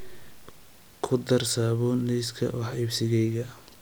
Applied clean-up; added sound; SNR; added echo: none; none; none; none.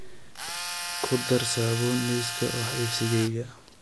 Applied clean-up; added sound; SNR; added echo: none; Tools; 4 dB; none.